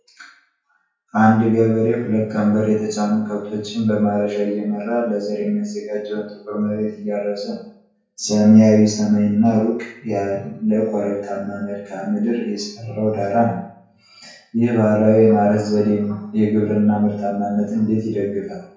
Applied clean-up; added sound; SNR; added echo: none; none; none; reverberation time 0.5 s.